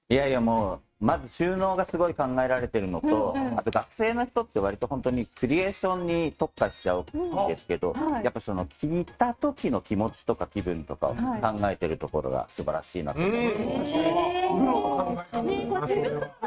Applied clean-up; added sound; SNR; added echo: neural mask model RNNoise.